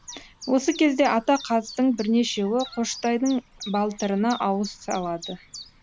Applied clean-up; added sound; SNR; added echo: none; Chirp, tweet; 18 dB; none.